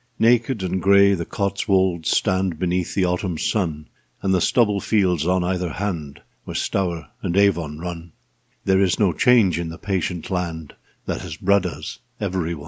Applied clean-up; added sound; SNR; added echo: none; none; none; none.